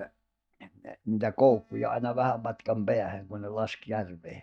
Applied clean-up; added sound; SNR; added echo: neural mask model DeepFilterNet 3.